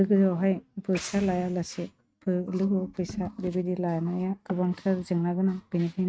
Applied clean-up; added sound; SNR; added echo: neural mask model RNNoise.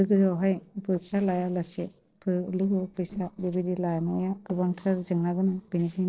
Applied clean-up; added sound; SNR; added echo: neural separator model SepFormer DNS4.